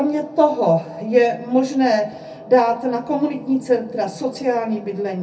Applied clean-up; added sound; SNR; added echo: none; none; none; reverberation time 0.3 s.